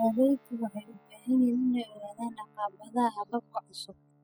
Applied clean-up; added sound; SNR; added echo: classical method spectral subtraction.